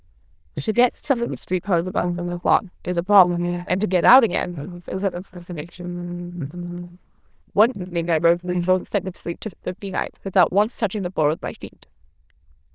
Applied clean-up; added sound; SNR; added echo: neural diffusion model UNIVERSE++.